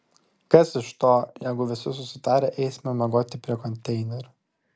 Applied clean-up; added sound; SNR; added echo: none; none; none; none.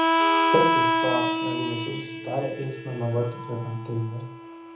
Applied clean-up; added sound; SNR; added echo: none; Harmonica; -4 dB; reverberation time 0.8 s.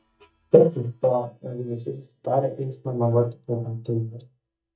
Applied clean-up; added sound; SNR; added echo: neural mask model DeepFilterNet 3.